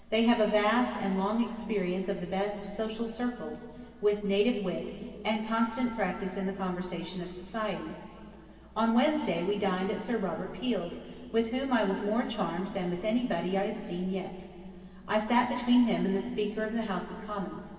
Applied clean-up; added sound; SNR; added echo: none; none; none; reverberation time 2.6 s.